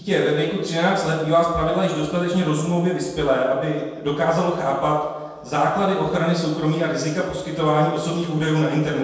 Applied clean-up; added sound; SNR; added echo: none; none; none; reverberation time 1.1 s.